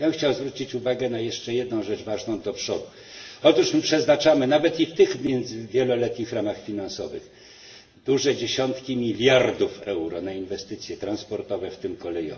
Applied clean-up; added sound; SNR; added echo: none; none; none; reverberation time 0.7 s.